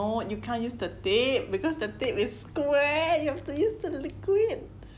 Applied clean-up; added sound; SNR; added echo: none; none; none; none.